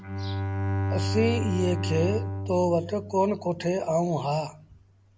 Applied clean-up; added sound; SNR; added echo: none; Bowed string instrument; 3 dB; none.